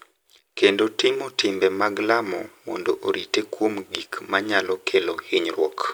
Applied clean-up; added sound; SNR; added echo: none; none; none; none.